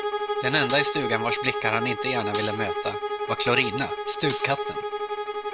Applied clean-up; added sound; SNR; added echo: none; Bowed string instrument + Cutlery, silverware; 0 dB; none.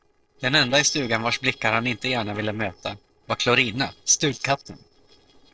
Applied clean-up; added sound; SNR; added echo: neural separator model SepFormer DNS4.